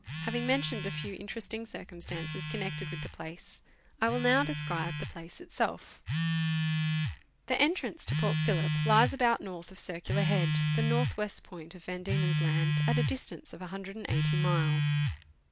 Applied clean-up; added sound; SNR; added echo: none; Telephone; -2 dB; none.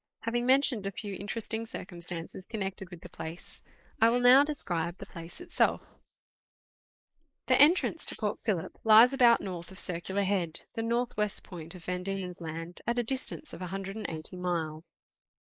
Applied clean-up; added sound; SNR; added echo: neural mask model Resemble Enhance denoiser.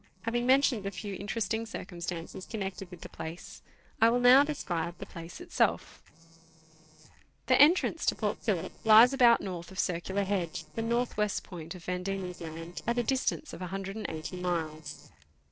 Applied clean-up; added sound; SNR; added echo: neural separator model SepFormer DNS4.